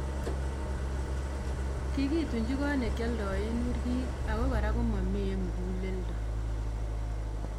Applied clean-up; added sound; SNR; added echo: none; Idling; -4 dB; none.